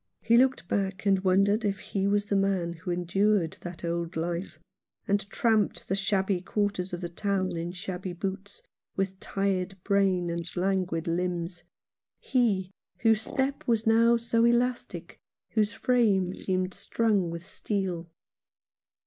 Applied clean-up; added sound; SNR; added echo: neural mask model Resemble Enhance denoiser.